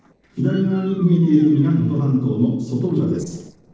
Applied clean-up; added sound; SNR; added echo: neural separator model SepFormer DNS4.